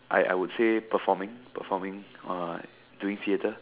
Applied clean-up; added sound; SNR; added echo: none; none; none; none.